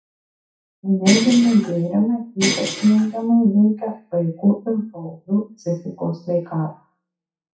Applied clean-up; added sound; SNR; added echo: classical method WPE with log-MMSE.